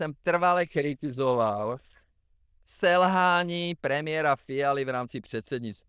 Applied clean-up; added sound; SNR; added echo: neural diffusion model UNIVERSE++.